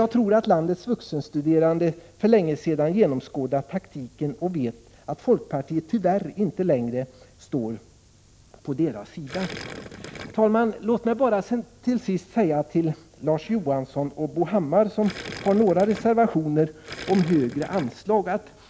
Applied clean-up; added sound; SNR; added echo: none; Gurgling; 13 dB; none.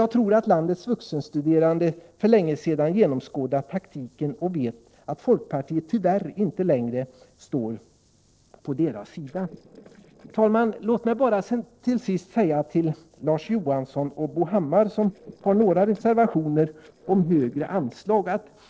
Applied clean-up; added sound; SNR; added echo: neural separator model SepFormer DNS4.